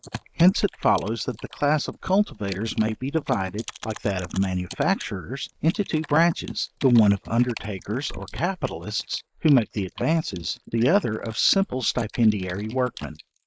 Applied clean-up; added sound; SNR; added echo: neural mask model Resemble Enhance denoiser.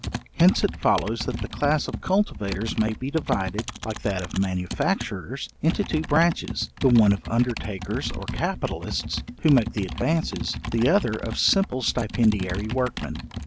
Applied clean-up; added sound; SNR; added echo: none; Computer keyboard; 9 dB; none.